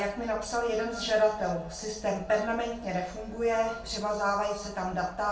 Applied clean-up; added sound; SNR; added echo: none; Wind instrument, woodwind instrument; 17 dB; reverberation time 0.3 s.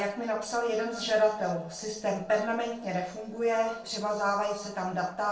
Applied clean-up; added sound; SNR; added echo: neural separator model SepFormer DNS4.